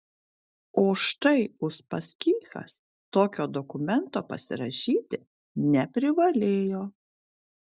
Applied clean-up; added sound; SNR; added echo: none; none; none; none.